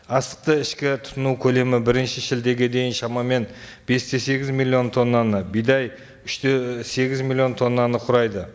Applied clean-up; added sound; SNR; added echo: none; none; none; none.